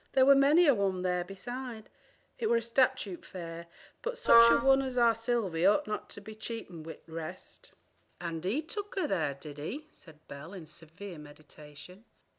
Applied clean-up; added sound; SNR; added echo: none; Wind instrument, woodwind instrument; -4 dB; none.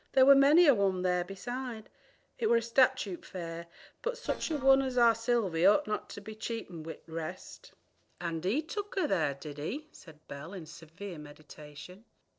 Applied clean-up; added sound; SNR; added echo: neural separator model SepFormer DNS4.